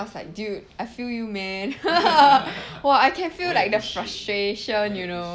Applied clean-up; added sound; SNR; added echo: none; none; none; none.